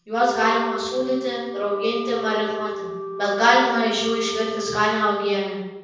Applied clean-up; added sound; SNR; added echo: none; Wind instrument, woodwind instrument; 8 dB; reverberation time 1.1 s.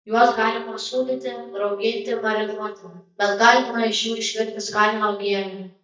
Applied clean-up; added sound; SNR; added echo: neural mask model DeepFilterNet 3.